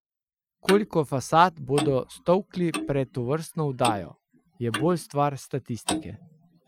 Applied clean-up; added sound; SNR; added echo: classical method Wiener filter.